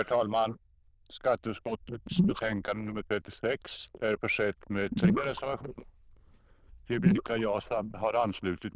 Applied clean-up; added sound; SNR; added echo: neural diffusion model UNIVERSE++.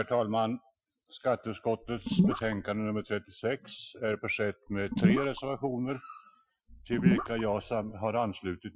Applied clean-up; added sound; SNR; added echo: classical method Wiener filter.